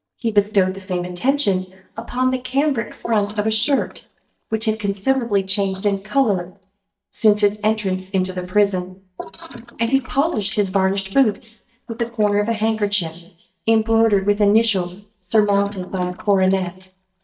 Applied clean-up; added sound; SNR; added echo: neural mask model DeepFilterNet 3.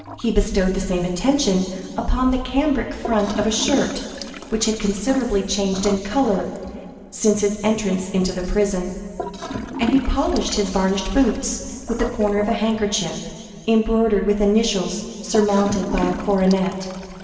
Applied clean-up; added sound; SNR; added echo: none; Toilet flush / Gurgling; 14 dB; reverberation time 2.3 s.